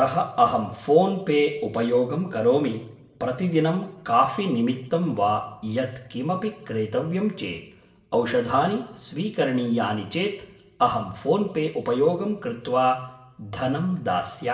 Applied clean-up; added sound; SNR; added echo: none; none; none; reverberation time 0.6 s.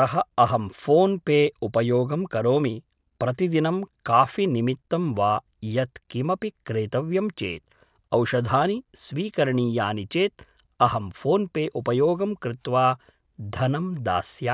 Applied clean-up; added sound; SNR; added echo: none; none; none; none.